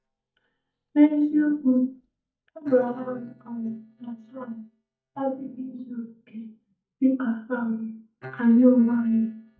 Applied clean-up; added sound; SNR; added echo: neural mask model DeepFilterNet 3.